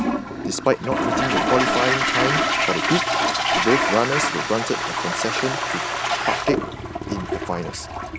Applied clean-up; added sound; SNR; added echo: none; Toilet flush; -3 dB; none.